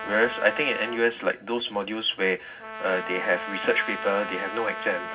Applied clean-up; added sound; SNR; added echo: none; Trumpet; 9 dB; reverberation time 0.4 s.